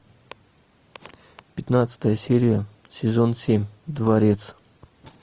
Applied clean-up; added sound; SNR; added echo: none; none; none; none.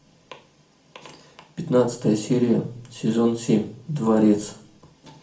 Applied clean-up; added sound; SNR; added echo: none; none; none; reverberation time 0.4 s.